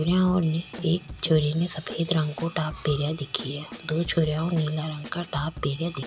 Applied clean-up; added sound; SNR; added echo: none; Drum / Drum kit; 15 dB; none.